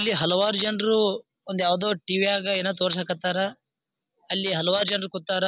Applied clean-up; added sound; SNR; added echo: none; none; none; none.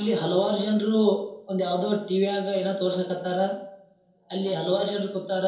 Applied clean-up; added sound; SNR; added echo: none; none; none; reverberation time 2.8 s.